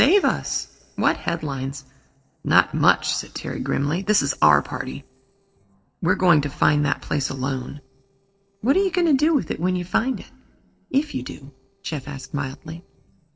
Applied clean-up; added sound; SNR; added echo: neural separator model SepFormer DNS4.